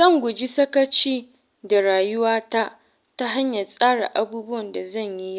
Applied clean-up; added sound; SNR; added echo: none; none; none; none.